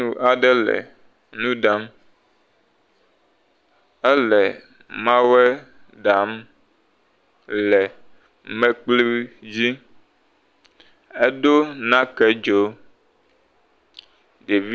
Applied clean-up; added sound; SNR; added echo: none; none; none; none.